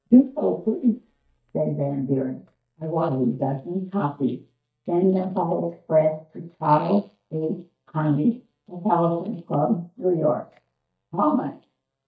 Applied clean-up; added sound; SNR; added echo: neural mask model DeepFilterNet 3.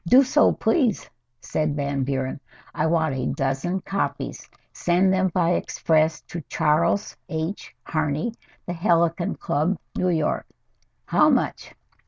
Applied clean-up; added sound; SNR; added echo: none; none; none; none.